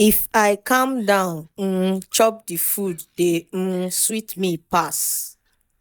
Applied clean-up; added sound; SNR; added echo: neural mask model DeepFilterNet 3.